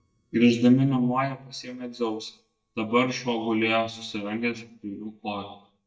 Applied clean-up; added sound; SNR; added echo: neural mask model DeepFilterNet 3.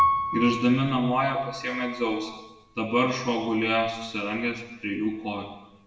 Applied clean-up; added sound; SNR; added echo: none; Piano; 6 dB; reverberation time 0.9 s.